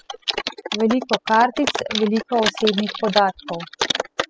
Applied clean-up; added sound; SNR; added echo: classical method spectral subtraction.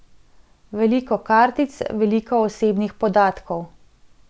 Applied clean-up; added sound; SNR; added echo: none; none; none; none.